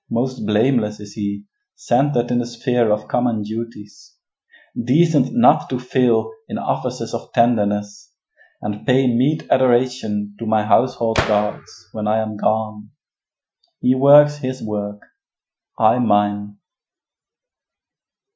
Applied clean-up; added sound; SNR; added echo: classical method Wiener filter.